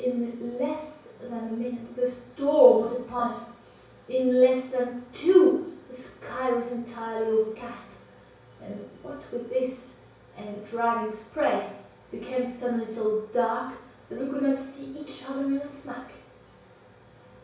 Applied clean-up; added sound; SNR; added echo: none; none; none; reverberation time 0.6 s.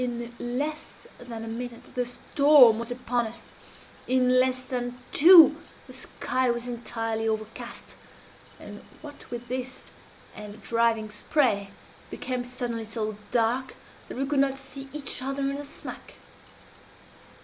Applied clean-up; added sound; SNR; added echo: none; none; none; none.